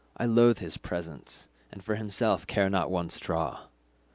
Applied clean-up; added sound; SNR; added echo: none; none; none; none.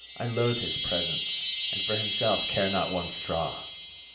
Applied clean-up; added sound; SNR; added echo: none; Chime; 1 dB; reverberation time 0.6 s.